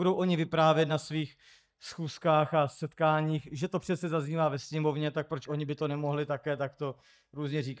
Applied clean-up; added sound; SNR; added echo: neural mask model DeepFilterNet 3.